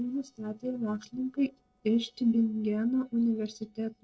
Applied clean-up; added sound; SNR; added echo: neural separator model SepFormer DNS4.